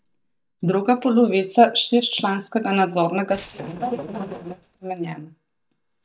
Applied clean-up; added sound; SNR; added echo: neural mask model DeepFilterNet 3.